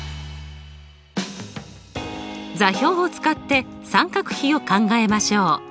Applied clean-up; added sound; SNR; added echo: none; none; none; none.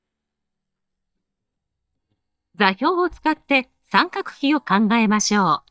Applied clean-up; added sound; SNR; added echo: neural mask model DeepFilterNet 3.